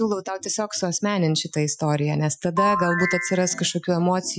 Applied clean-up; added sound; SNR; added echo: classical method Wiener filter.